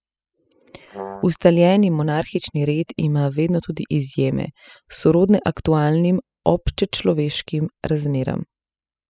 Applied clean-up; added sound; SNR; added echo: classical method spectral subtraction.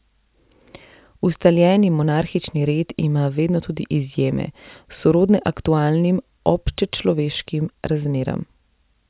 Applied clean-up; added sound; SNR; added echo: none; none; none; none.